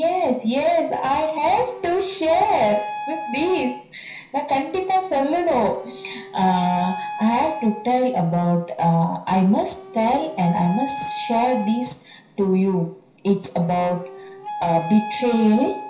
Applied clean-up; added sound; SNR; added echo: none; Wind instrument, woodwind instrument; 12 dB; reverberation time 0.5 s.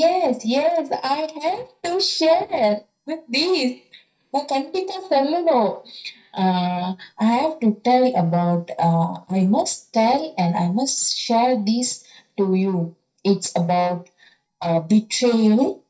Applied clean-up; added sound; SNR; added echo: neural mask model DeepFilterNet 3.